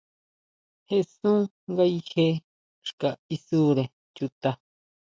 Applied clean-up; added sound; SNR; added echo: none; none; none; none.